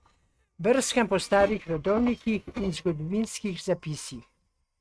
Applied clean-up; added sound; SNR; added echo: neural mask model RNNoise.